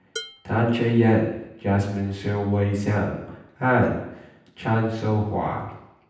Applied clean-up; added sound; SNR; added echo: none; Dishes, pots, and pans; 17 dB; reverberation time 0.9 s.